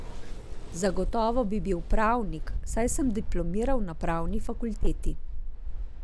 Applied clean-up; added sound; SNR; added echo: none; Mechanical fan; 2 dB; none.